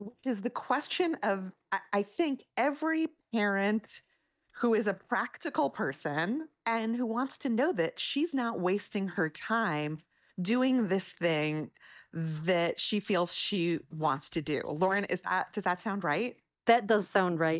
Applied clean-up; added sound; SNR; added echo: neural mask model DeepFilterNet 3.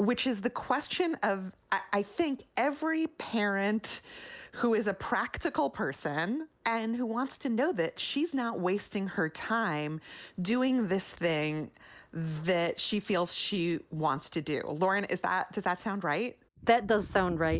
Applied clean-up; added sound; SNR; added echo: none; none; none; none.